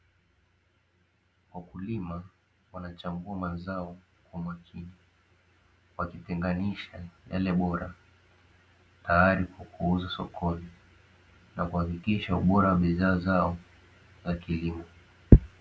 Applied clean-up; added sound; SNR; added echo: none; none; none; none.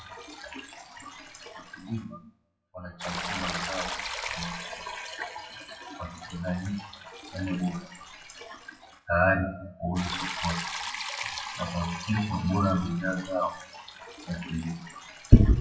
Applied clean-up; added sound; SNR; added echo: classical method WPE with log-MMSE.